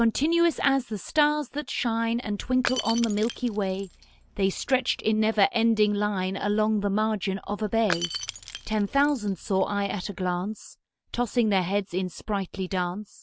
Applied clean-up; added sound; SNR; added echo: none; Shatter / Crushing; 13 dB; none.